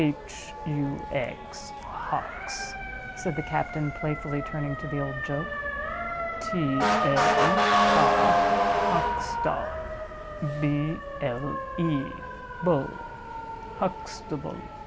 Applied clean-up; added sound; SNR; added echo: none; Motor vehicle (road) / Siren; -2 dB; none.